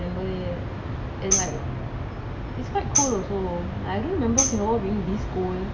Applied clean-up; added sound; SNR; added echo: none; Tambourine; 3 dB; none.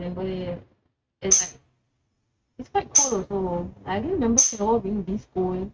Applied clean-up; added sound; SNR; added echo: neural mask model RNNoise.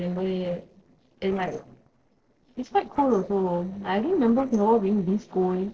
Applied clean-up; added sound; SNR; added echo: neural separator model SepFormer DNS4.